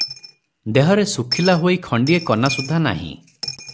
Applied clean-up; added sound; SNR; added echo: none; Coin (dropping); 12 dB; none.